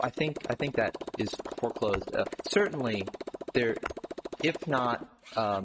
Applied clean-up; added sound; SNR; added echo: neural mask model RNNoise.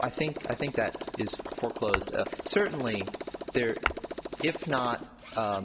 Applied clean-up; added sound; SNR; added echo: none; Tap / Glass + Motorcycle; 5 dB; none.